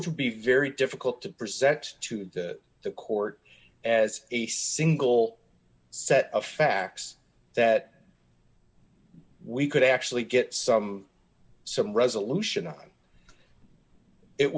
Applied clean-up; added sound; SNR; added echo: none; none; none; none.